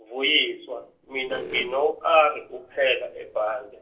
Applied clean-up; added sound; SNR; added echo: neural separator model SepFormer DNS4.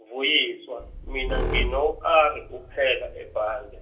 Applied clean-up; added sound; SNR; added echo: none; Squeak; 6 dB; reverberation time 0.3 s.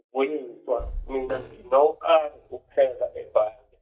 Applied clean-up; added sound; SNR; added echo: neural mask model DeepFilterNet 3.